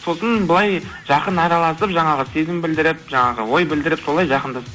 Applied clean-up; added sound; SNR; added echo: none; none; none; none.